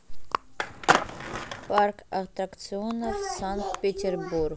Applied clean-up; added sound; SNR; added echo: none; Skateboard; -2 dB; none.